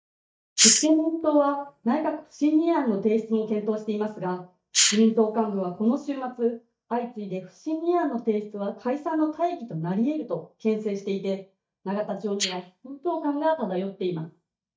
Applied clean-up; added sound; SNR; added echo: neural mask model DeepFilterNet 3.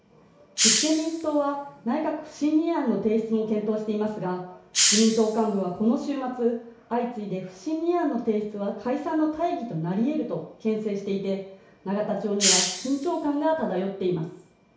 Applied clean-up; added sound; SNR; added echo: none; Hiss; 2 dB; reverberation time 0.6 s.